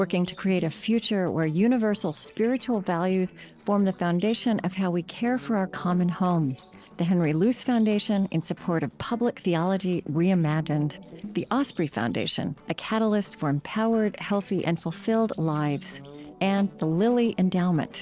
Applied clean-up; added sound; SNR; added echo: neural separator model SepFormer DNS4.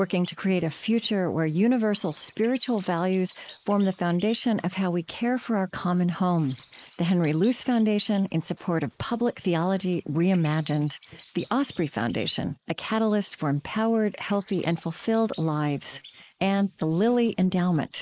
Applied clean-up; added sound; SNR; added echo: neural mask model Resemble Enhance denoiser.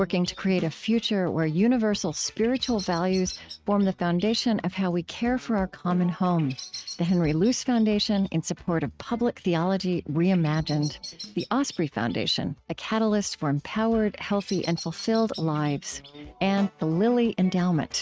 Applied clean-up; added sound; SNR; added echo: neural mask model RNNoise.